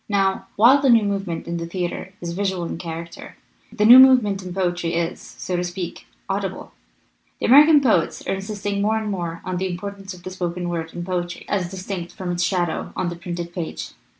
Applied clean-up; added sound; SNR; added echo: none; none; none; none.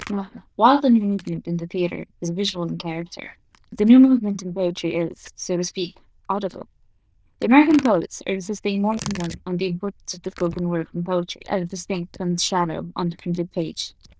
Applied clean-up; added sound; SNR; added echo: neural diffusion model UNIVERSE++.